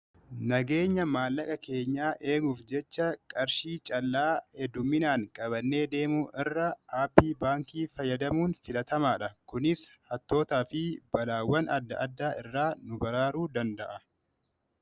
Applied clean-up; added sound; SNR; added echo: none; none; none; none.